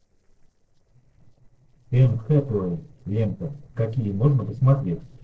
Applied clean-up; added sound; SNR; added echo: neural separator model SepFormer DNS4.